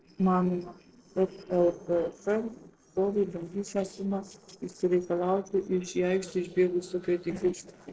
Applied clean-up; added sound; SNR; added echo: neural separator model SepFormer DNS4.